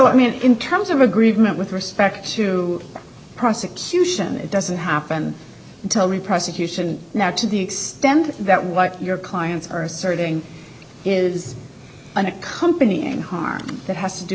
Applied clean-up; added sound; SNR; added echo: none; none; none; none.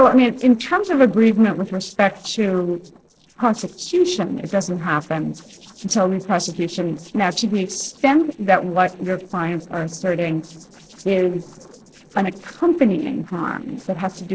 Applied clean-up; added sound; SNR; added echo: neural separator model SepFormer DNS4.